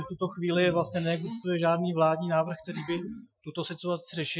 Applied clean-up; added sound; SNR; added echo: classical method Wiener filter.